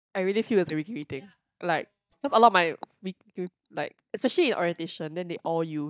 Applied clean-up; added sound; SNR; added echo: neural mask model DeepFilterNet 3.